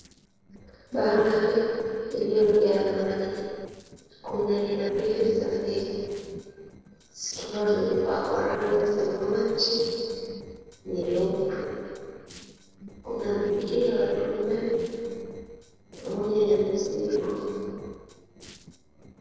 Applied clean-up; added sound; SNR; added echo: neural separator model SepFormer DNS4.